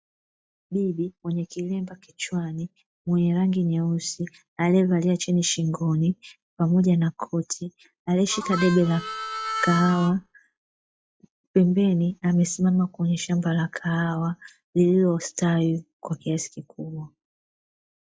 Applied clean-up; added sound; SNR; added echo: classical method log-MMSE.